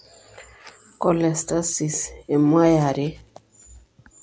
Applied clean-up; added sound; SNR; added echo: none; none; none; none.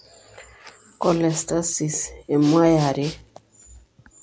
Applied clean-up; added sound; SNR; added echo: none; Respiratory sounds; 20 dB; none.